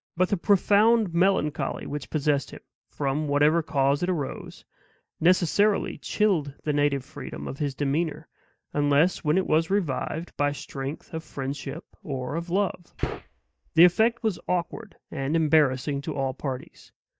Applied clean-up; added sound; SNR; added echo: neural mask model DeepFilterNet 3.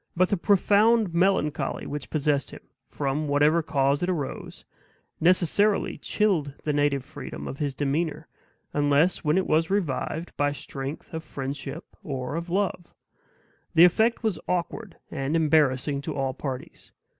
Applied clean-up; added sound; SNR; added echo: none; none; none; none.